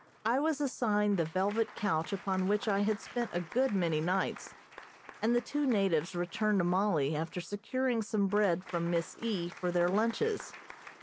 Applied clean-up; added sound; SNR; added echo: none; Applause / Crowd; 19 dB; none.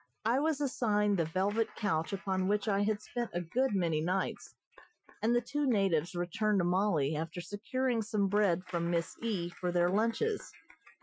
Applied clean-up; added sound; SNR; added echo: classical method Wiener filter.